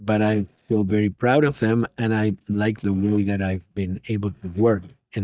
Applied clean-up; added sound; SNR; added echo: neural mask model DeepFilterNet 3.